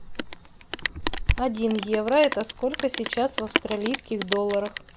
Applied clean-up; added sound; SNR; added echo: none; Rain; 4 dB; none.